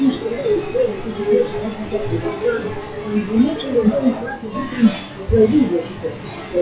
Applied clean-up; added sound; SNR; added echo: classical method WPE with log-MMSE.